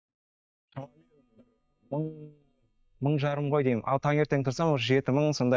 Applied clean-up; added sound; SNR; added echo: neural mask model DeepFilterNet 3.